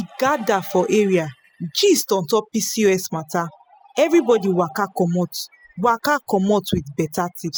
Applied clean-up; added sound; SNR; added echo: classical method spectral subtraction.